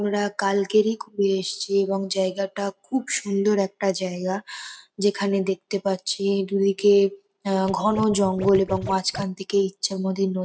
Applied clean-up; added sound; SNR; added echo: none; Scratching (performance technique); 11 dB; none.